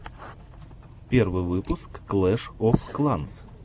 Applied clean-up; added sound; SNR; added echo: none; Bicycle bell; 12 dB; none.